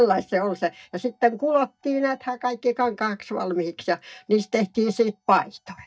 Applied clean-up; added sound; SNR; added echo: neural mask model DeepFilterNet 3.